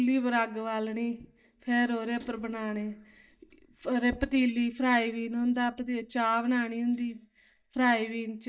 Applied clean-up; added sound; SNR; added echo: neural mask model DeepFilterNet 3.